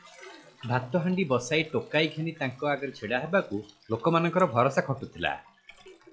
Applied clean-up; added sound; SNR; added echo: classical method log-MMSE.